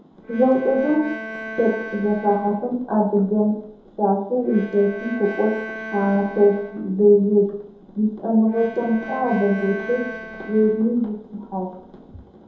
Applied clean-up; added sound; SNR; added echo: none; Bowed string instrument; 14 dB; reverberation time 2.7 s.